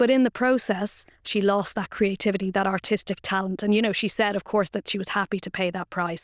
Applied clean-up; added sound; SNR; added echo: neural diffusion model UNIVERSE++.